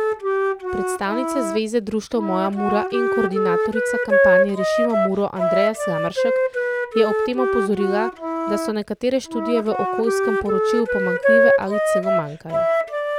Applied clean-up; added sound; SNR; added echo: none; Wind instrument, woodwind instrument; -4 dB; none.